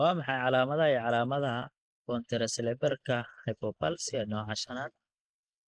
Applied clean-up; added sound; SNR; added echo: neural mask model Resemble Enhance denoiser.